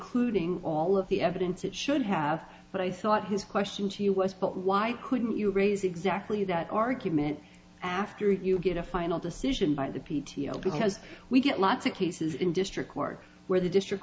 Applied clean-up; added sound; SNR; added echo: none; none; none; none.